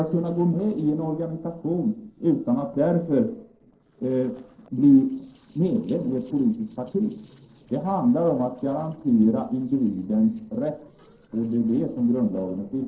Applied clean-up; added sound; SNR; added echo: neural separator model SepFormer DNS4.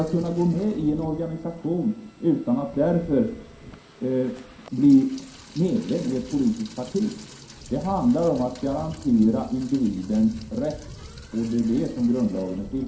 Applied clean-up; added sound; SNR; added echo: none; Rain; 18 dB; reverberation time 0.5 s.